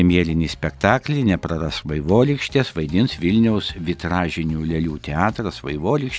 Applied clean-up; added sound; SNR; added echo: none; none; none; none.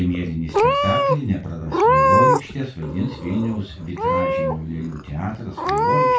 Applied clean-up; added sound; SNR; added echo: none; Meow / Purr; -4 dB; reverberation time 0.2 s.